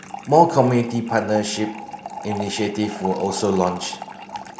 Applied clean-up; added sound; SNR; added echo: none; Fill (with liquid) / Trickle, dribble; 13 dB; none.